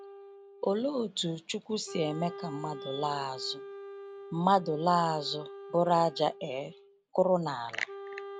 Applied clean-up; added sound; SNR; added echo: none; Wind instrument, woodwind instrument; 14 dB; none.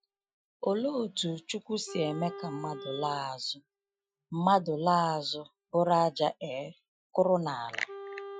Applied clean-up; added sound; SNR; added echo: classical method Wiener filter.